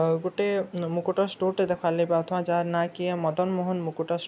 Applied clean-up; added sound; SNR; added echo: none; none; none; none.